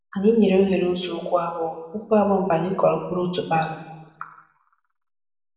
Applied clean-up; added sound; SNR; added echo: none; none; none; reverberation time 1.1 s.